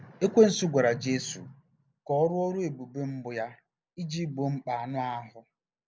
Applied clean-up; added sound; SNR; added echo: none; none; none; none.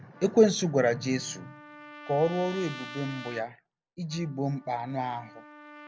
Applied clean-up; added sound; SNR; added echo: none; Trumpet; 17 dB; none.